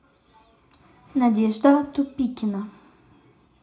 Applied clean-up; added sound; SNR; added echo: none; none; none; reverberation time 0.3 s.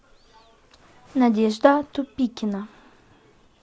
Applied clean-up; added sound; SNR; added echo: none; none; none; none.